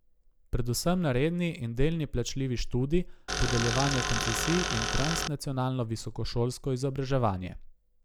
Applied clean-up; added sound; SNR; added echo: none; Tools; 1 dB; none.